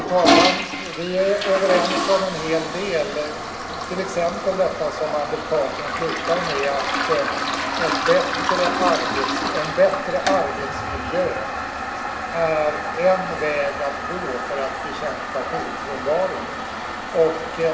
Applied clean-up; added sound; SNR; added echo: none; Toilet flush; 1 dB; reverberation time 2.5 s.